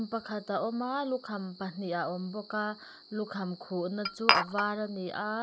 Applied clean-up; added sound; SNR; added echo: none; Glass; -4 dB; none.